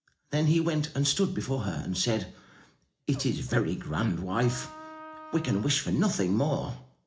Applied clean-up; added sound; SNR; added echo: none; Trumpet; 17 dB; reverberation time 0.4 s.